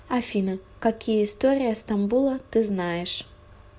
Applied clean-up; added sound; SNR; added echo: none; none; none; none.